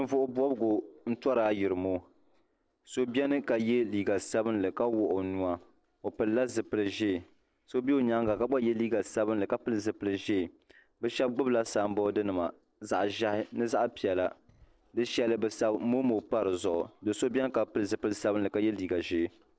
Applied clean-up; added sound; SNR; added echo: neural separator model SepFormer DNS4.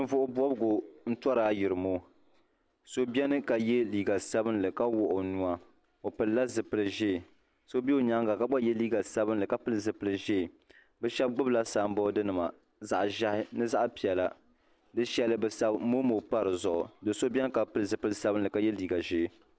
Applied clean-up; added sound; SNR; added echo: none; none; none; none.